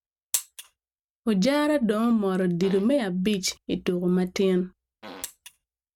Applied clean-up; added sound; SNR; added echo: neural mask model RNNoise.